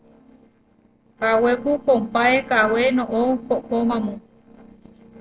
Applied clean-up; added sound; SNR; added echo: neural separator model SepFormer DNS4.